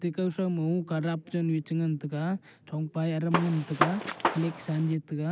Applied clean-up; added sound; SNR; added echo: none; Gunshot, gunfire; 2 dB; none.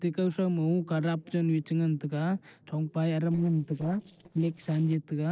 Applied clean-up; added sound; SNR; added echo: neural separator model SepFormer DNS4.